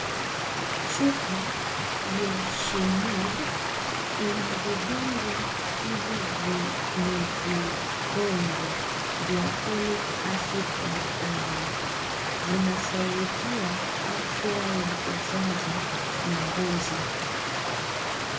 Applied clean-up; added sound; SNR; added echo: none; Stream; -3 dB; reverberation time 0.3 s.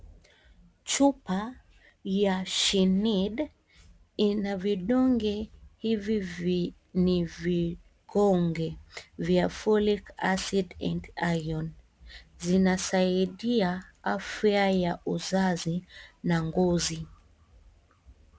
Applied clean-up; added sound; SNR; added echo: none; none; none; none.